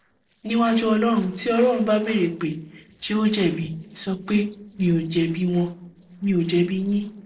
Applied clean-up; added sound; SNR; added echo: neural separator model SepFormer DNS4.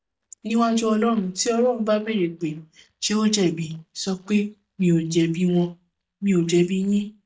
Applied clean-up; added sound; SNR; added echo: neural mask model DeepFilterNet 3.